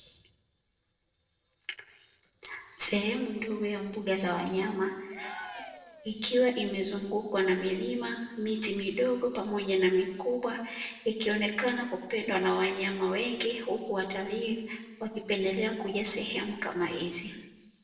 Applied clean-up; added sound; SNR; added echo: neural separator model SepFormer DNS4.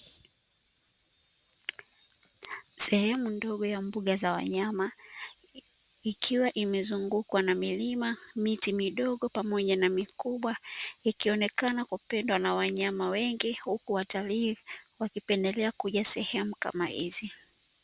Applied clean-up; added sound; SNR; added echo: none; none; none; none.